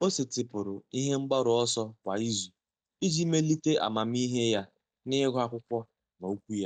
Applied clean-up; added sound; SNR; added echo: neural mask model DeepFilterNet 3.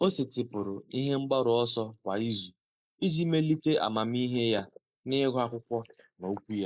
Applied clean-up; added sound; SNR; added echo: neural mask model Resemble Enhance denoiser.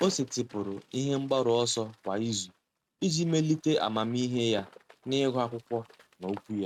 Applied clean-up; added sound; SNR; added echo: neural mask model RNNoise.